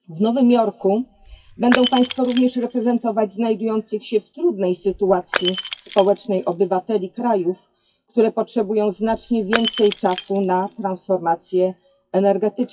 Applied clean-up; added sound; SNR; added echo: classical method WPE with log-MMSE.